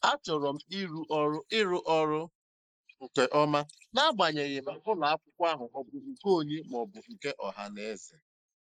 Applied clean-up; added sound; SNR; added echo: neural mask model Resemble Enhance denoiser.